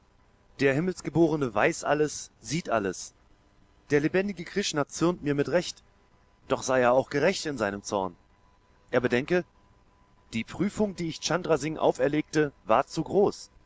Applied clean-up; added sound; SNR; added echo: none; none; none; none.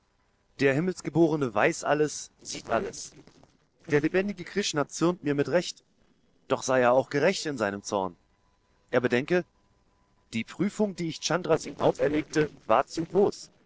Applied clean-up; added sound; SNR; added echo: neural separator model SepFormer DNS4.